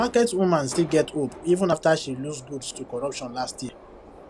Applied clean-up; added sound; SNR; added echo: none; Subway, metro, underground; 18 dB; none.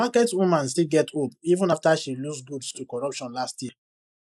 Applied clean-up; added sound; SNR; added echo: neural mask model Resemble Enhance denoiser.